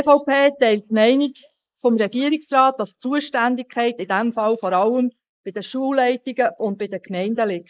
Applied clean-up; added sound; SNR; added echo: neural mask model Resemble Enhance denoiser.